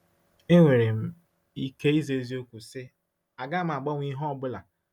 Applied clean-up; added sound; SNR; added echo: none; none; none; none.